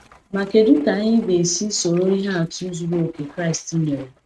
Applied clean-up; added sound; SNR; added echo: neural mask model RNNoise.